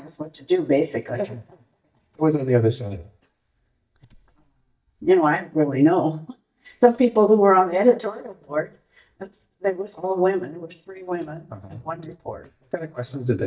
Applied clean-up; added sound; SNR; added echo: neural mask model DeepFilterNet 3.